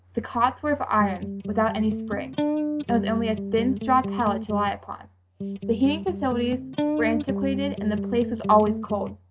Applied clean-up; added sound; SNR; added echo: none; Electric guitar; 4 dB; none.